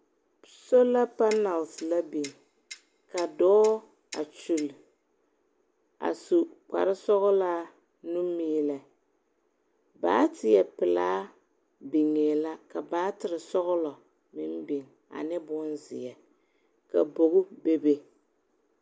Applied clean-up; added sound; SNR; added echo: none; Clock; 19 dB; none.